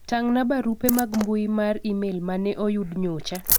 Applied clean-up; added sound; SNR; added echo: none; Liquid; 7 dB; none.